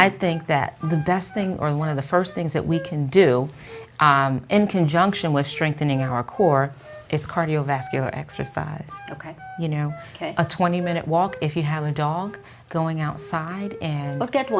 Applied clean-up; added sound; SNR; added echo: none; Wind instrument, woodwind instrument; 19 dB; none.